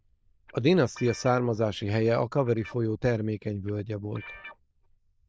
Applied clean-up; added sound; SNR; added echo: neural diffusion model UNIVERSE++.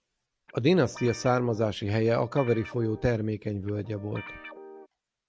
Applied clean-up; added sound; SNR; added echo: none; Guitar; 17 dB; none.